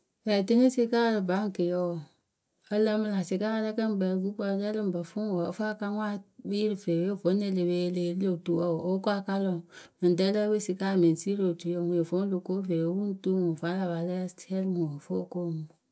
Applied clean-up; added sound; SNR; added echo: none; none; none; none.